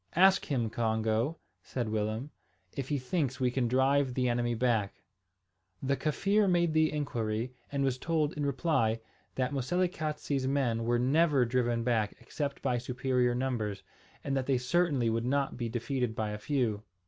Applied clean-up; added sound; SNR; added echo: none; none; none; none.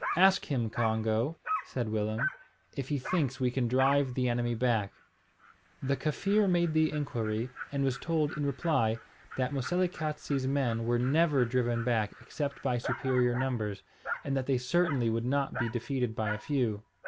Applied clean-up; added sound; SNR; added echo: none; Dog; 12 dB; none.